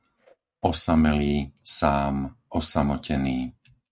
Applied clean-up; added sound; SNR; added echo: neural mask model RNNoise.